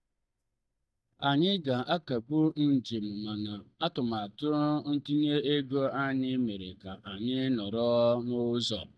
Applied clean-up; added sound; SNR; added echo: neural mask model DeepFilterNet 3.